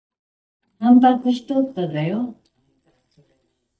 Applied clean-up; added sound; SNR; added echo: neural mask model DeepFilterNet 3.